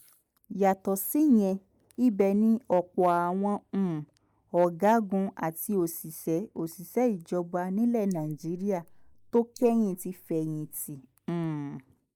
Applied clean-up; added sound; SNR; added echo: neural mask model Resemble Enhance denoiser.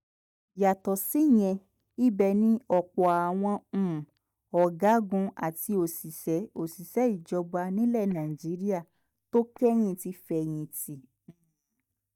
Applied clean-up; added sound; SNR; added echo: neural mask model DeepFilterNet 3.